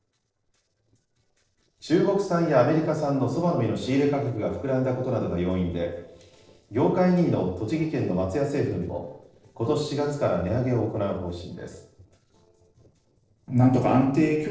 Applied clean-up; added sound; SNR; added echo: neural separator model SepFormer DNS4.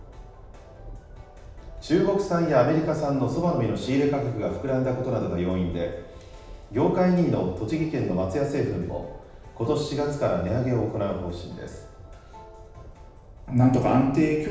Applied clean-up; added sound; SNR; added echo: none; Train; 19 dB; reverberation time 0.9 s.